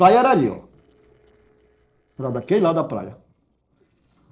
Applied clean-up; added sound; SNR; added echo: neural separator model SepFormer DNS4.